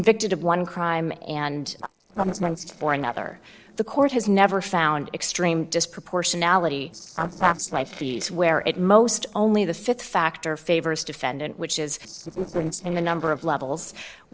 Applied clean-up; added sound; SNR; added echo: neural separator model SepFormer DNS4.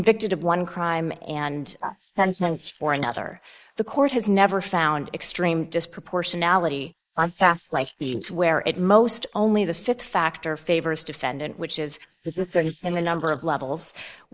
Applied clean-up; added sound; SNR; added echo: neural mask model Resemble Enhance denoiser.